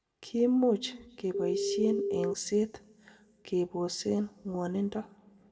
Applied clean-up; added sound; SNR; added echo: none; Telephone; -1 dB; reverberation time 1.1 s.